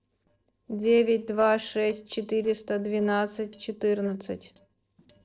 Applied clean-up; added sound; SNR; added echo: neural separator model SepFormer DNS4.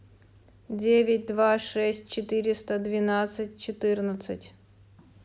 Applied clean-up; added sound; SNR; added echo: none; none; none; none.